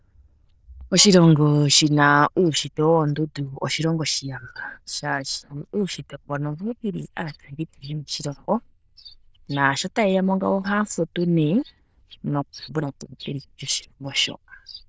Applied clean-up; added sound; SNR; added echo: neural diffusion model UNIVERSE++.